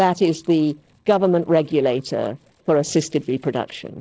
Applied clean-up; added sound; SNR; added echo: neural separator model SepFormer DNS4.